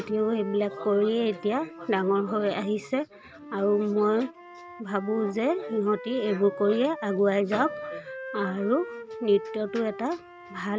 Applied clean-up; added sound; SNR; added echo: none; Wind instrument, woodwind instrument; 14 dB; none.